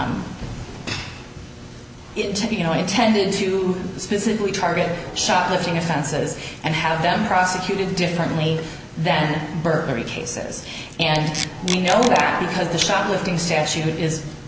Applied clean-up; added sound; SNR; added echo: none; Packing tape, duct tape; 9 dB; none.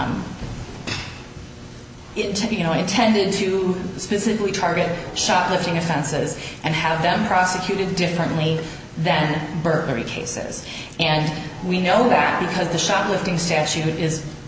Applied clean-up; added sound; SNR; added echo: none; none; none; none.